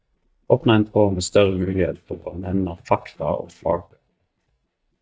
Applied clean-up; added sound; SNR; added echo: neural mask model DeepFilterNet 3.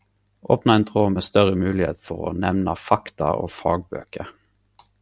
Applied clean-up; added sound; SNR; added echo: none; none; none; none.